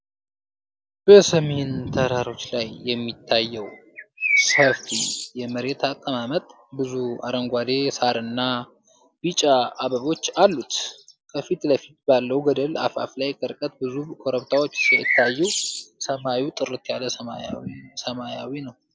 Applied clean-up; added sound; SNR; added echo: none; Bird; 0 dB; none.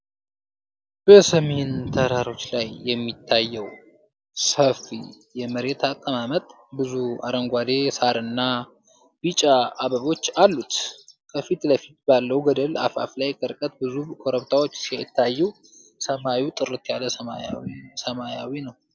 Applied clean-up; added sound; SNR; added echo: none; none; none; none.